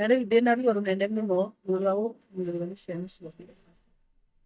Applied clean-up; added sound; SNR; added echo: neural mask model DeepFilterNet 3.